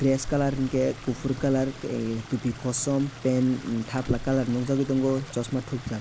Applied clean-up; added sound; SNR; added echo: none; Stream + Doorbell; 14 dB; none.